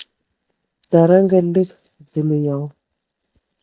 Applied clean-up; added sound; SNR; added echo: neural mask model DeepFilterNet 3.